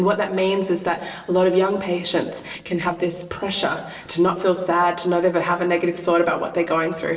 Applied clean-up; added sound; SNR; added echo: neural separator model SepFormer DNS4.